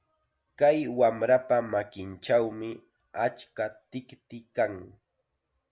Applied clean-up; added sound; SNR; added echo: none; none; none; none.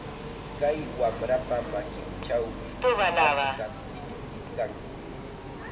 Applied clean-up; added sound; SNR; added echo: none; Subway, metro, underground; -2 dB; reverberation time 1.2 s.